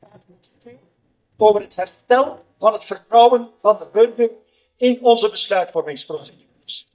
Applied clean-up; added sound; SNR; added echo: neural mask model DeepFilterNet 3.